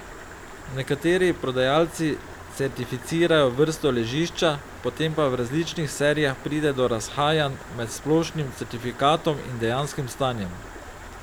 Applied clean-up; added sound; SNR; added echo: none; Stream; 15 dB; none.